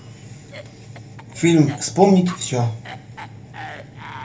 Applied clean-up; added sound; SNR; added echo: none; Cough; 19 dB; reverberation time 0.3 s.